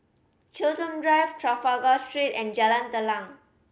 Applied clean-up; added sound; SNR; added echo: none; none; none; none.